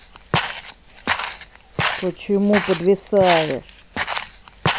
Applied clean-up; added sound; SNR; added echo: none; Walk, footsteps; 3 dB; none.